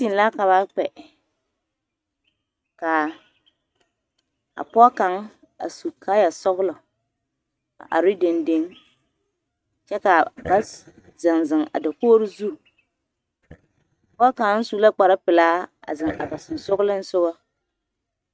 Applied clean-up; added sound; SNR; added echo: neural mask model RNNoise.